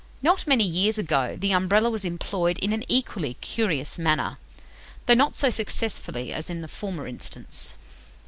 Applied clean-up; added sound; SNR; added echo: none; none; none; none.